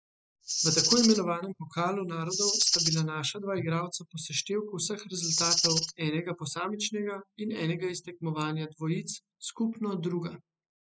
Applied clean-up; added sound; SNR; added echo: classical method spectral subtraction.